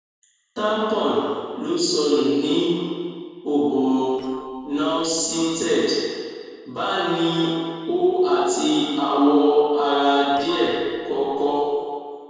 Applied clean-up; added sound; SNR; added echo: neural separator model SepFormer DNS4.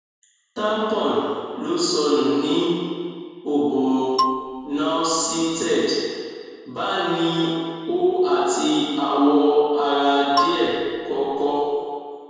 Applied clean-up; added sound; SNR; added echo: none; Marimba, xylophone; 7 dB; reverberation time 1.9 s.